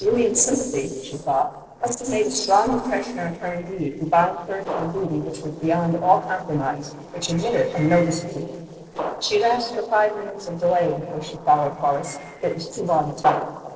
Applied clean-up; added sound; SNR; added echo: neural separator model SepFormer DNS4.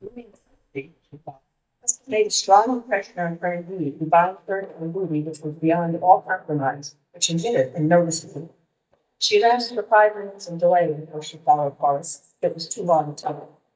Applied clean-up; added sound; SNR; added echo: neural mask model DeepFilterNet 3.